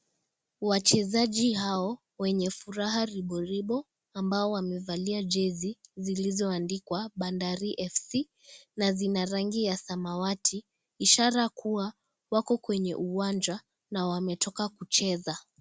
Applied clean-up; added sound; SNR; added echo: none; none; none; none.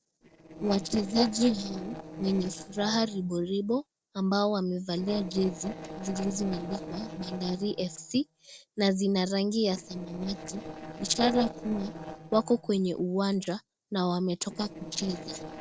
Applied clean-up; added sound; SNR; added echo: neural separator model SepFormer DNS4.